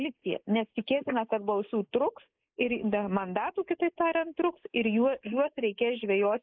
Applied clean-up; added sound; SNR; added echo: neural mask model Resemble Enhance denoiser.